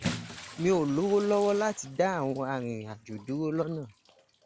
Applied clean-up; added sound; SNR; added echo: none; Bathtub (filling or washing) / Splash, splatter; 13 dB; none.